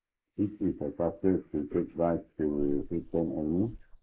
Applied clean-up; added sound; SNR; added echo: neural mask model Resemble Enhance denoiser.